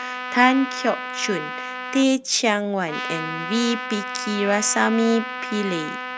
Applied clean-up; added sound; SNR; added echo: none; Trumpet; 8 dB; none.